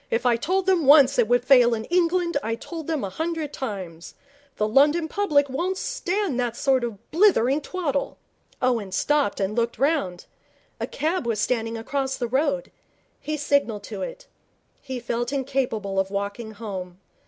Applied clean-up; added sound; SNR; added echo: none; none; none; none.